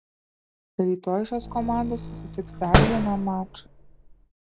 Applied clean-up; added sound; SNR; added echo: none; Slam; -1 dB; none.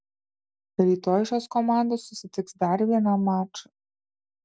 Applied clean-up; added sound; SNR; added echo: none; none; none; none.